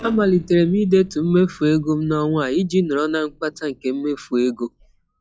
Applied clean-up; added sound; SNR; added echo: classical method log-MMSE.